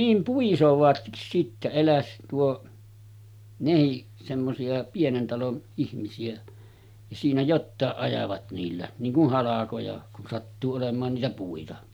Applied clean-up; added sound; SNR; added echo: none; none; none; none.